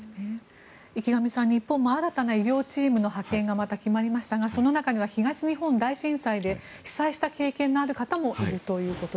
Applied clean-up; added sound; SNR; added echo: none; none; none; none.